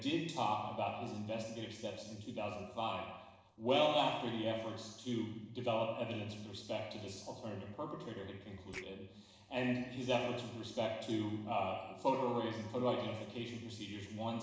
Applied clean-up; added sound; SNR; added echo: neural separator model SepFormer DNS4.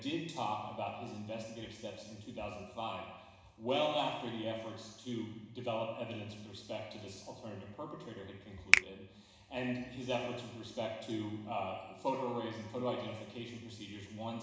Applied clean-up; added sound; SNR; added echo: none; Finger snapping; -5 dB; reverberation time 1.0 s.